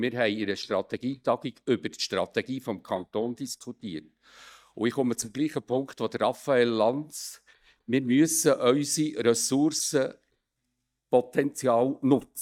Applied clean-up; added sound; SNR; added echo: neural mask model DeepFilterNet 3.